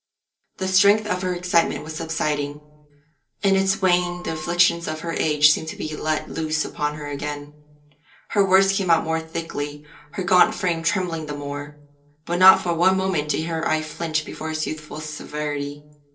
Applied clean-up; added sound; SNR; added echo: neural separator model SepFormer DNS4.